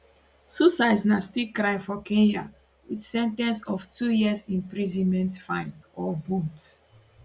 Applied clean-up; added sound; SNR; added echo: none; none; none; none.